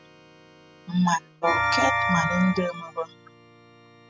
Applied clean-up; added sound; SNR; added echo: classical method spectral subtraction.